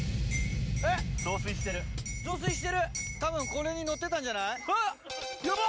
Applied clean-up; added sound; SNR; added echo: none; Liquid + Hi-hat; 11 dB; none.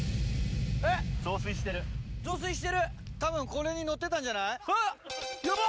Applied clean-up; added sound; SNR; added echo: none; none; none; none.